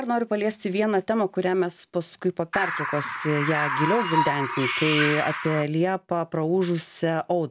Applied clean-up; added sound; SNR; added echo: none; Bird; 1 dB; none.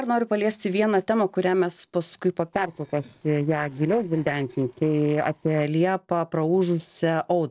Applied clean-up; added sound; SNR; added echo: neural separator model SepFormer DNS4.